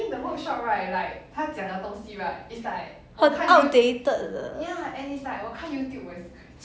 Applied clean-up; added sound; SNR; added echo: none; none; none; none.